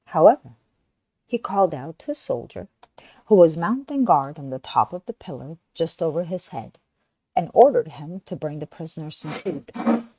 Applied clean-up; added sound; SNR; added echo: neural mask model RNNoise.